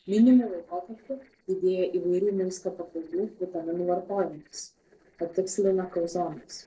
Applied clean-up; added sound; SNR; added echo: neural separator model SepFormer DNS4.